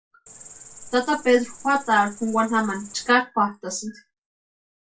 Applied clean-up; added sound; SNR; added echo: none; Cricket; 17 dB; reverberation time 0.2 s.